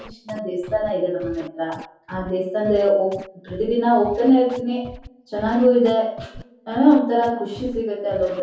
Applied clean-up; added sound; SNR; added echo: none; Scratching (performance technique); 20 dB; reverberation time 0.6 s.